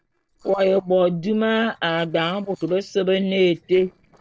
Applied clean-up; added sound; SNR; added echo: neural separator model SepFormer DNS4.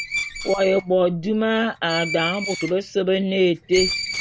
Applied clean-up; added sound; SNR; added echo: none; Screech; 9 dB; none.